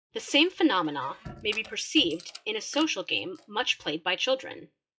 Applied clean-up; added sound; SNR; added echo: classical method log-MMSE.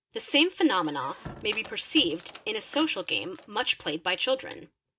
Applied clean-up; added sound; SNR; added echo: none; Squeak; 18 dB; none.